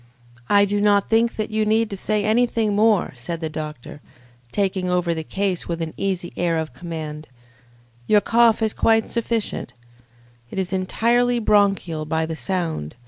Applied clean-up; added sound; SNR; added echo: none; none; none; none.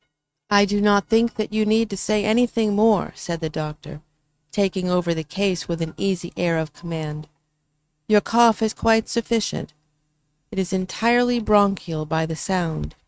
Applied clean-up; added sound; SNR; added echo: neural mask model RNNoise.